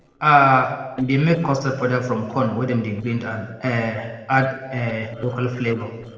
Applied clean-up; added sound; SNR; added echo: neural separator model SepFormer DNS4.